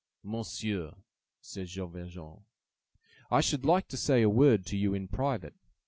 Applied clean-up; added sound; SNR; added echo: none; none; none; none.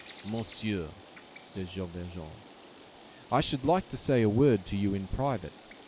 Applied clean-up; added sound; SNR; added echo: none; Bird + Water tap, faucet / Water; 17 dB; none.